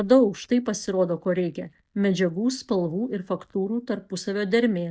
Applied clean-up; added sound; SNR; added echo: neural mask model DeepFilterNet 3.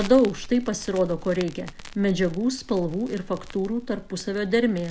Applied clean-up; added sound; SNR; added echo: none; Crackle; 15 dB; none.